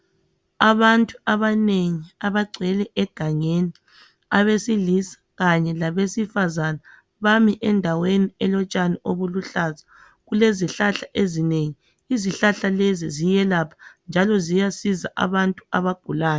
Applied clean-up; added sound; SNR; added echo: none; none; none; none.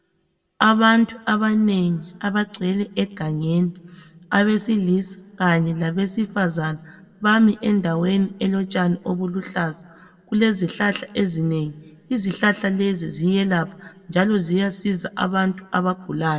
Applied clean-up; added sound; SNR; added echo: none; none; none; reverberation time 1.3 s.